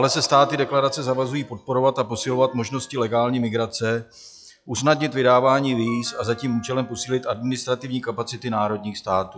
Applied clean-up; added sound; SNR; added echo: classical method log-MMSE.